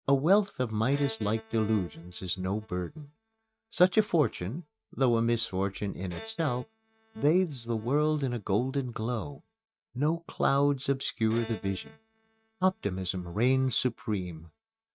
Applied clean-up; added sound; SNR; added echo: neural mask model RNNoise.